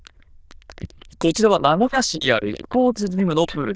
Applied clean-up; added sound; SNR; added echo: neural diffusion model UNIVERSE++.